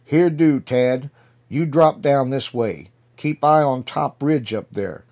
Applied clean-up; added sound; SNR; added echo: none; none; none; none.